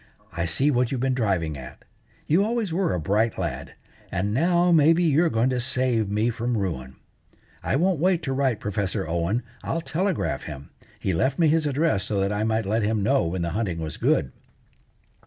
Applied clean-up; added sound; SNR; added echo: none; none; none; none.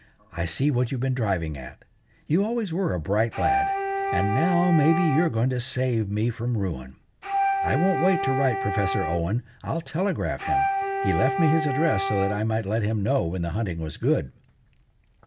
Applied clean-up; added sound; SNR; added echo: none; Wind instrument, woodwind instrument; 2 dB; none.